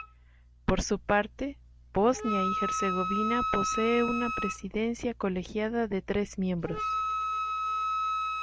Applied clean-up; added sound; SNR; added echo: none; Wind instrument, woodwind instrument; 3 dB; none.